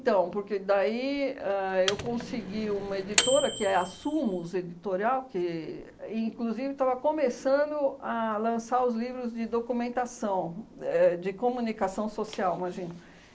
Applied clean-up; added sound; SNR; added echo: none; Microwave oven; 5 dB; none.